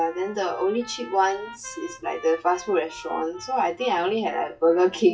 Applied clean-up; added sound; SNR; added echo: classical method WPE with log-MMSE.